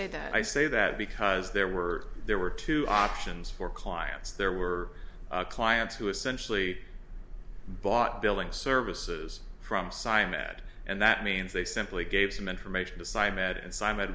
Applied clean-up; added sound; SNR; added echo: none; none; none; none.